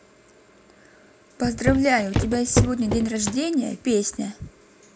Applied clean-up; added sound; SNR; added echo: none; Walk, footsteps; 0 dB; none.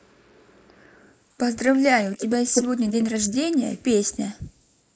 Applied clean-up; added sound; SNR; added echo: neural mask model Resemble Enhance denoiser.